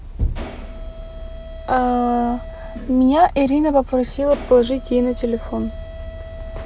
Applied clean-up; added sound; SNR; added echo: none; Mechanisms; 19 dB; none.